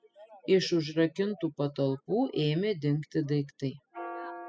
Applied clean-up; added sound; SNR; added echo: classical method spectral subtraction.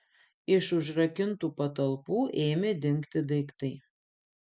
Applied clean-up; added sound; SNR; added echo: none; none; none; none.